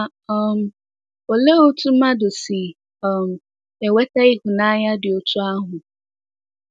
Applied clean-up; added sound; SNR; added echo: none; none; none; none.